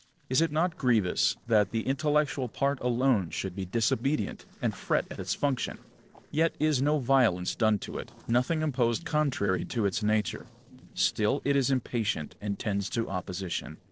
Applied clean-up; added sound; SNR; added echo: neural separator model SepFormer DNS4.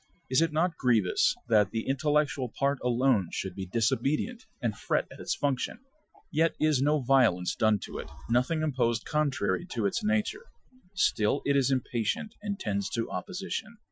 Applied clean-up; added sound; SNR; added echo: classical method Wiener filter.